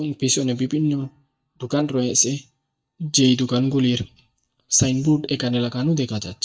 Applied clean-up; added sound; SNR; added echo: neural mask model DeepFilterNet 3.